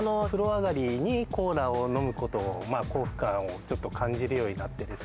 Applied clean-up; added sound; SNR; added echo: none; none; none; none.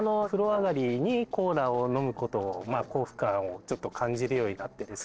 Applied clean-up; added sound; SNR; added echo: neural separator model SepFormer DNS4.